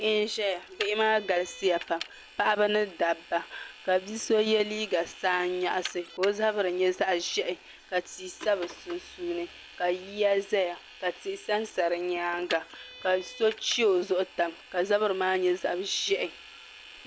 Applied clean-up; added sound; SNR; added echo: none; Vehicle; 17 dB; none.